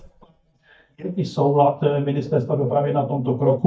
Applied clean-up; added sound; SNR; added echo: neural mask model DeepFilterNet 3.